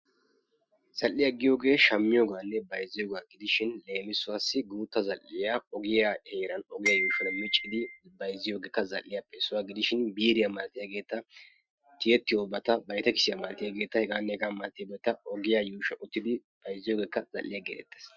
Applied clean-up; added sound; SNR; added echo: classical method Wiener filter.